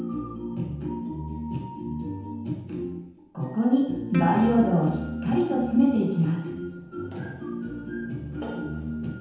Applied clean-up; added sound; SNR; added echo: none; Plucked string instrument; 16 dB; reverberation time 0.9 s.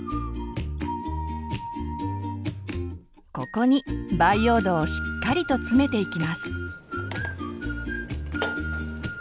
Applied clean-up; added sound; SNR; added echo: none; none; none; none.